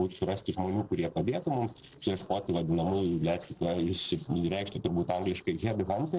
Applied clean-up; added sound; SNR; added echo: neural separator model SepFormer DNS4.